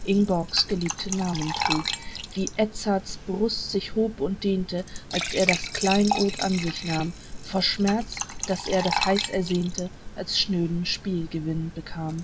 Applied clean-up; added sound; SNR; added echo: none; Fill (with liquid) / Trickle, dribble / Glass; 6 dB; none.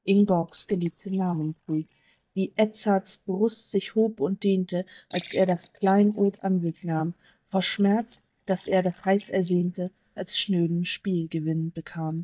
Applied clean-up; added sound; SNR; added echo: neural mask model DeepFilterNet 3.